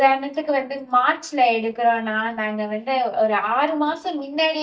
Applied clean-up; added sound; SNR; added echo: neural mask model DeepFilterNet 3.